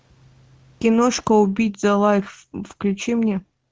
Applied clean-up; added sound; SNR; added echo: none; none; none; none.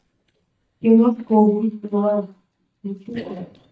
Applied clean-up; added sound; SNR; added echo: neural mask model DeepFilterNet 3.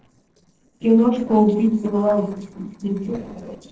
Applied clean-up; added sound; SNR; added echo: neural separator model SepFormer DNS4.